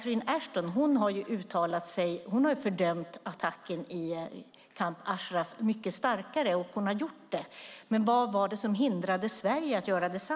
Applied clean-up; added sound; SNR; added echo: none; none; none; none.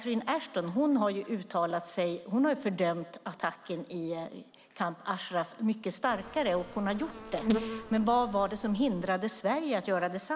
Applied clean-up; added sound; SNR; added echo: none; Insect; 6 dB; none.